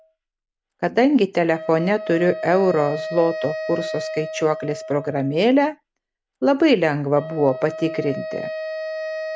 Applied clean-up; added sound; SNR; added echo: none; Wind instrument, woodwind instrument; 10 dB; none.